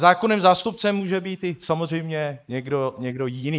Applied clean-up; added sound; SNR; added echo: neural mask model Resemble Enhance denoiser.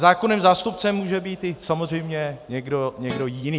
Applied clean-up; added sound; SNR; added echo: none; Guitar; 12 dB; none.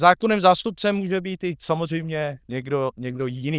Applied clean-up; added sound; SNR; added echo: neural diffusion model UNIVERSE++.